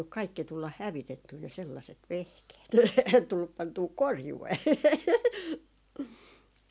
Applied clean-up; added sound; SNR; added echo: none; none; none; none.